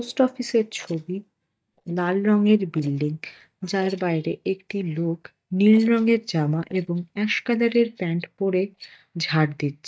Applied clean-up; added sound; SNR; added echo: neural mask model DeepFilterNet 3.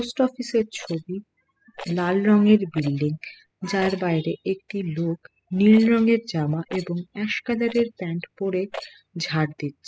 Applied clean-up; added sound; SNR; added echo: classical method spectral subtraction.